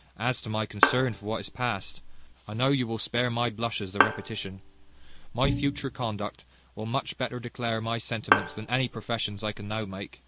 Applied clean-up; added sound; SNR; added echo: none; Bowed string instrument + Bowed string instrument; 1 dB; none.